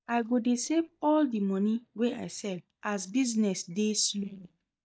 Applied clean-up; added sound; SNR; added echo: neural mask model DeepFilterNet 3.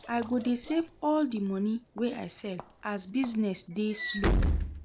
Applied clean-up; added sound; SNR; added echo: none; Walk, footsteps / Slam; 4 dB; none.